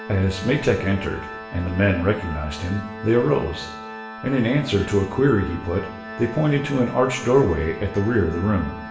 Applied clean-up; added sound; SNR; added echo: none; Organ; 13 dB; reverberation time 0.8 s.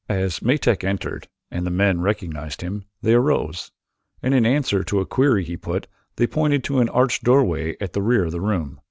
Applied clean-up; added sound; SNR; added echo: none; none; none; none.